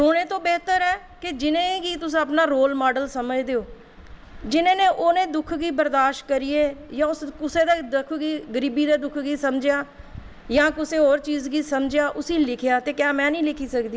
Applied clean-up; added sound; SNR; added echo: none; none; none; none.